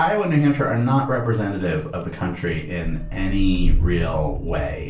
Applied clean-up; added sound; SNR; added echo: none; Engine starting / Motor vehicle (road); 3 dB; reverberation time 0.3 s.